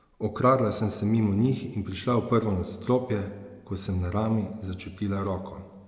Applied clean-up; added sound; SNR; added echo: none; none; none; none.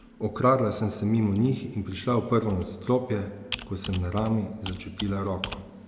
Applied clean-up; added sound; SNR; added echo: none; Computer keyboard; 16 dB; none.